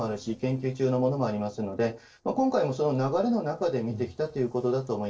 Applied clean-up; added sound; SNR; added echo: neural separator model SepFormer DNS4.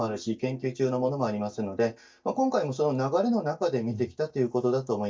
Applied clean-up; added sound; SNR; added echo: neural mask model DeepFilterNet 3.